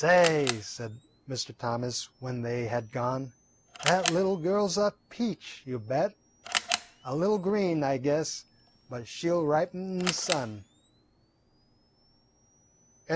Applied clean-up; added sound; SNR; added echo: none; Camera; 10 dB; none.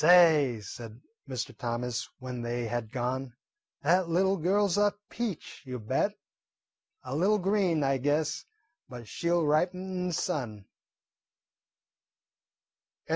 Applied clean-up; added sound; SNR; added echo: none; none; none; none.